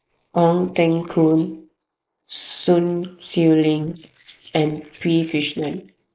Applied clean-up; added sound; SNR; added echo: neural mask model Resemble Enhance denoiser.